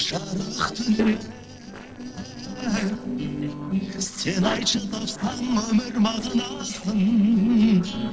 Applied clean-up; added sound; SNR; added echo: neural separator model SepFormer DNS4.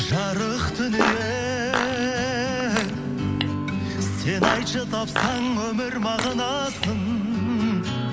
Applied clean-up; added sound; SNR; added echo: none; Fart; 5 dB; none.